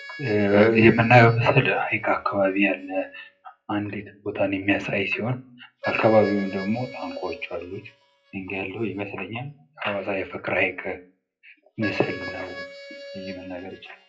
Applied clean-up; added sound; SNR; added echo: classical method WPE with log-MMSE.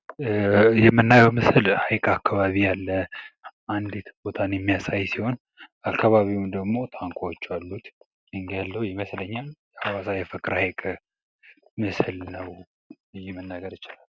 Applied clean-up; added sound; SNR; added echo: none; none; none; none.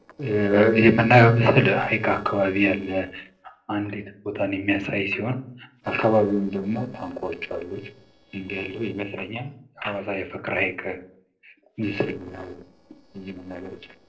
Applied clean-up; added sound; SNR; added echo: neural separator model SepFormer DNS4.